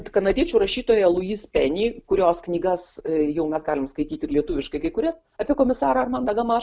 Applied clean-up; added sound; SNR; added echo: none; none; none; none.